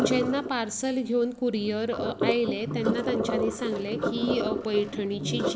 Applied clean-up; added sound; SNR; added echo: none; Sink (filling or washing); 2 dB; none.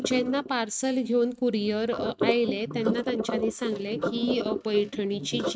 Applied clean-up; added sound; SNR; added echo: neural mask model RNNoise.